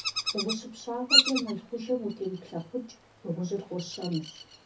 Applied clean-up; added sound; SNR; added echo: none; Bird vocalization, bird call, bird song; -2 dB; reverberation time 0.3 s.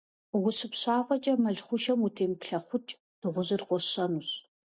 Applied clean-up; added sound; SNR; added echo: none; none; none; none.